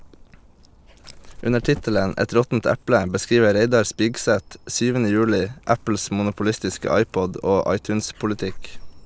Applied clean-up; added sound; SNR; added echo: none; Dog; 18 dB; none.